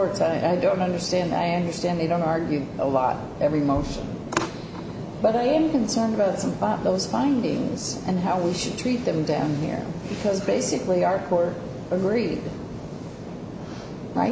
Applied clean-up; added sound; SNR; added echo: none; none; none; none.